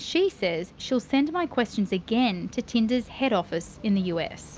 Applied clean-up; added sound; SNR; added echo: none; none; none; none.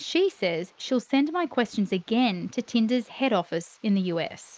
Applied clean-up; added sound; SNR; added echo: neural mask model Resemble Enhance denoiser.